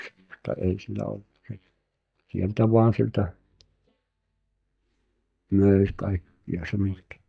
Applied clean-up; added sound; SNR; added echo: neural mask model DeepFilterNet 3.